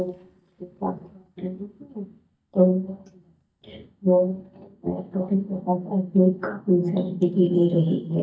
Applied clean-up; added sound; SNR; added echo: neural mask model DeepFilterNet 3.